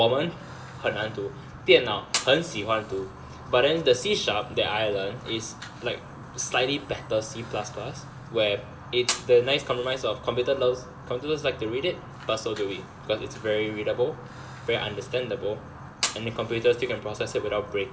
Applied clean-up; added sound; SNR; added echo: none; Fire; 12 dB; reverberation time 2.2 s.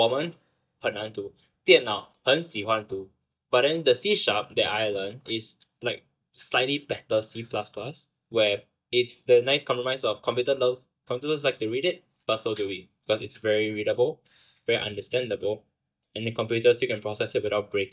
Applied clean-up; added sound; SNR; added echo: neural mask model DeepFilterNet 3.